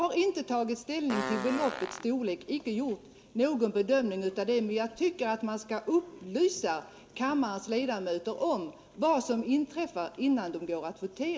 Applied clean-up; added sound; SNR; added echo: none; Fart; 10 dB; reverberation time 0.3 s.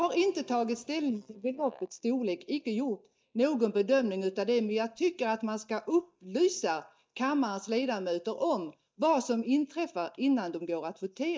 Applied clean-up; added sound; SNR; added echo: neural mask model DeepFilterNet 3.